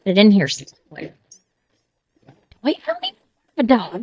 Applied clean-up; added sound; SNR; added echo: neural mask model DeepFilterNet 3.